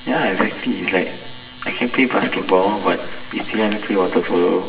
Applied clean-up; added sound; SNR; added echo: none; Camera; 18 dB; reverberation time 0.9 s.